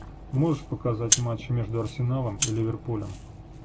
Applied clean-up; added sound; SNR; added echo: none; Rattle (instrument); 5 dB; reverberation time 1.3 s.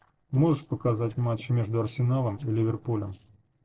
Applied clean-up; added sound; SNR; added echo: neural separator model SepFormer DNS4.